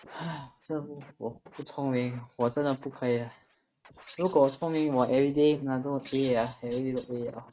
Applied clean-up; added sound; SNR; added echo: neural mask model RNNoise.